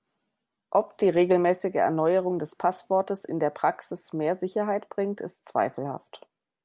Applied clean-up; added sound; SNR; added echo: none; none; none; none.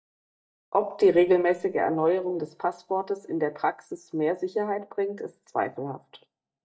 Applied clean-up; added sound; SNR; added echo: neural mask model DeepFilterNet 3.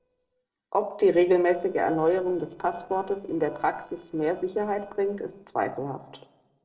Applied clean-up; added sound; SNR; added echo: neural separator model SepFormer DNS4.